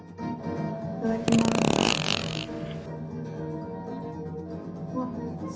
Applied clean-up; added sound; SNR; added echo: none; Fart; -4 dB; reverberation time 0.3 s.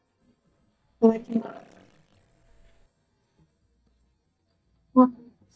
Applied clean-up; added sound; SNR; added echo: neural mask model DeepFilterNet 3.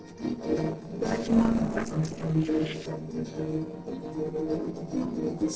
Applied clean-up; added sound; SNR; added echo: neural separator model SepFormer DNS4.